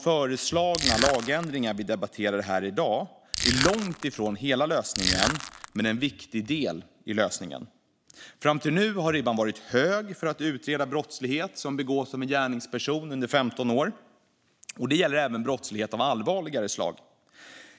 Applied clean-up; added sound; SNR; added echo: none; Crushing; 2 dB; none.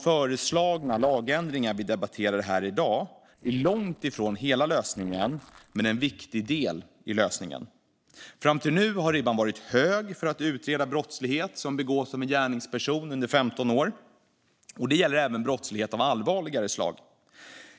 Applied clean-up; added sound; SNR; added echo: neural separator model SepFormer DNS4.